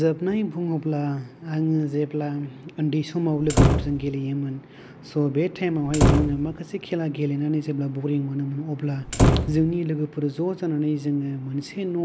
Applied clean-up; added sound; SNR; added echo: none; Slam; -3 dB; none.